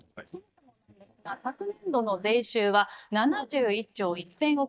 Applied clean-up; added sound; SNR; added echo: neural mask model DeepFilterNet 3.